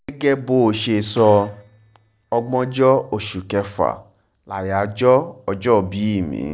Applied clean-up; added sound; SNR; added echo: neural separator model SepFormer DNS4.